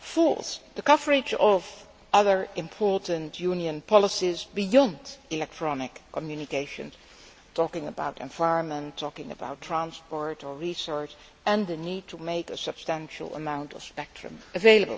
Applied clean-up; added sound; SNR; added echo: none; none; none; none.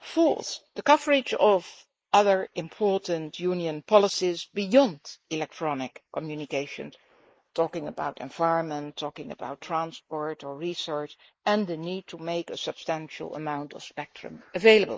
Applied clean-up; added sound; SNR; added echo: neural mask model Resemble Enhance denoiser.